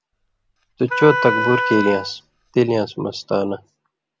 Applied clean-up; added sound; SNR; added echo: none; Wind instrument, woodwind instrument; 3 dB; none.